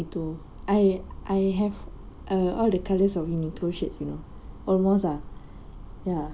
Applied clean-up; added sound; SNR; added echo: none; none; none; none.